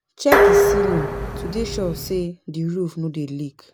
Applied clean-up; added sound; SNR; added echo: none; Dishes, pots, and pans; -5 dB; none.